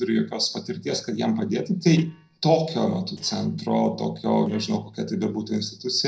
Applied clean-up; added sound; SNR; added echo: neural separator model SepFormer DNS4.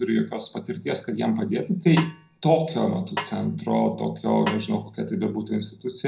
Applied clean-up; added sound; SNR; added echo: none; Snare drum; 13 dB; reverberation time 0.4 s.